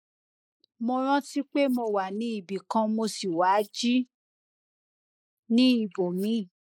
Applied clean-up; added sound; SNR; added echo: neural mask model Resemble Enhance denoiser.